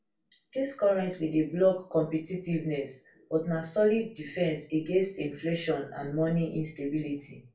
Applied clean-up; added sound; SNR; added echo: none; none; none; reverberation time 0.3 s.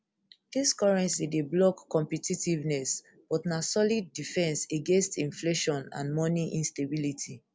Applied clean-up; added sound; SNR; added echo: none; none; none; none.